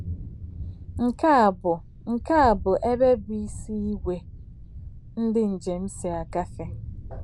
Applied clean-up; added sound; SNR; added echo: none; Thunder; 12 dB; none.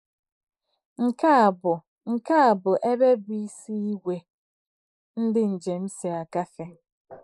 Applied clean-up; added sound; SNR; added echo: neural mask model Resemble Enhance denoiser.